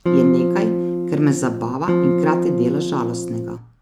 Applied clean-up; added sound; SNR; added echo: none; Electric guitar / Strum; -1 dB; none.